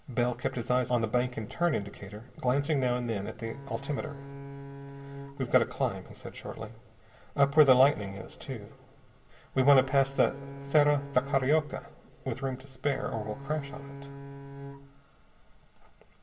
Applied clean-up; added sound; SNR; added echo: none; Bowed string instrument; 14 dB; reverberation time 1.6 s.